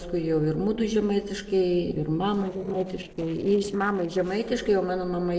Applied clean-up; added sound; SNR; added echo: neural separator model SepFormer DNS4.